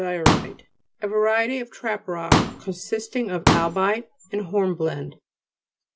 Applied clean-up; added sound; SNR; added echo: none; Explosion; -2 dB; none.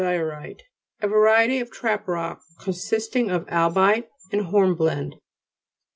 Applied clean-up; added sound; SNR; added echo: none; none; none; none.